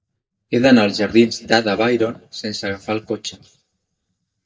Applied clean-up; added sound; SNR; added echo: neural mask model DeepFilterNet 3.